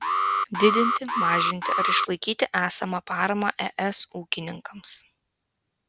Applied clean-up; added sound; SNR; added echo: none; Alarm; -1 dB; none.